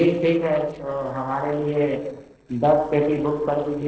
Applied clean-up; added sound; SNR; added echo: neural separator model SepFormer DNS4.